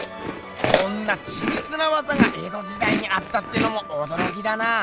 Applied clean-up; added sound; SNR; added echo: none; Chewing, mastication; 2 dB; none.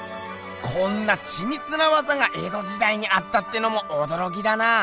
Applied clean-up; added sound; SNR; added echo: none; none; none; none.